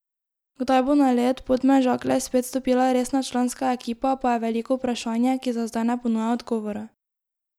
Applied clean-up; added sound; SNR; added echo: none; none; none; none.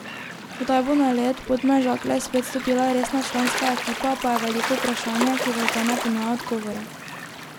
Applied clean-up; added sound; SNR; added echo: none; Gull, seagull / Waves, surf; 6 dB; none.